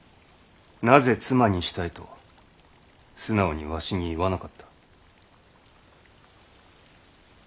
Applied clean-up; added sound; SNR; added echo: none; none; none; none.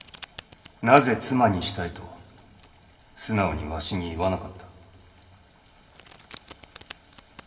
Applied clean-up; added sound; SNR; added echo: none; Domestic sounds, home sounds; 20 dB; reverberation time 1.5 s.